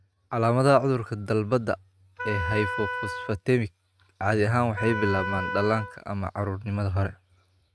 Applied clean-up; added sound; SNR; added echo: neural mask model RNNoise.